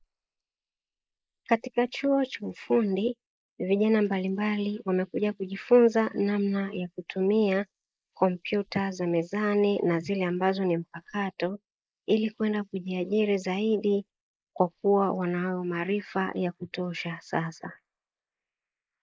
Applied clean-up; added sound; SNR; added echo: neural mask model Resemble Enhance denoiser.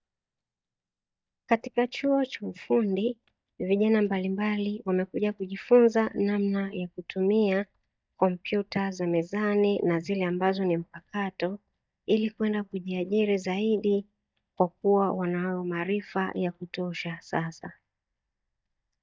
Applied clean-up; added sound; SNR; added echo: neural mask model DeepFilterNet 3.